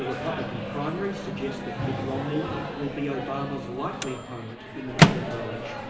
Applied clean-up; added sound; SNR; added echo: none; Microwave oven; -4 dB; reverberation time 2.5 s.